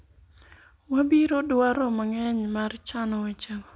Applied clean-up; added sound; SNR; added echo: none; none; none; none.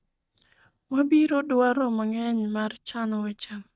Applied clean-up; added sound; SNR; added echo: neural mask model DeepFilterNet 3.